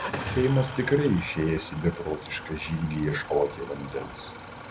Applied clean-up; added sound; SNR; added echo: none; Idling / Engine starting; 10 dB; none.